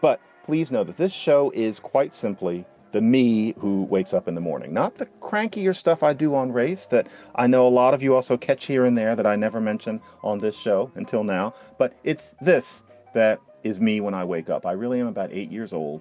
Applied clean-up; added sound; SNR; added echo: none; none; none; none.